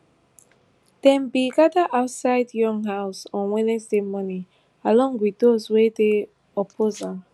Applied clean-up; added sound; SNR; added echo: none; none; none; none.